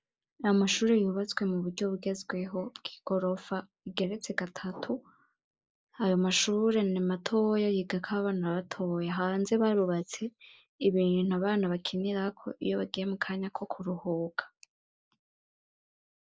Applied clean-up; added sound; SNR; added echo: neural mask model Resemble Enhance denoiser.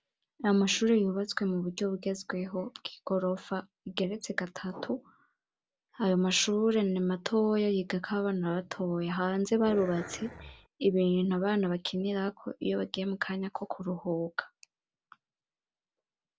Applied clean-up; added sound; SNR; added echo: none; Growling; 12 dB; none.